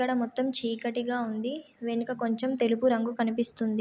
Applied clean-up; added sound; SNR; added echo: none; none; none; none.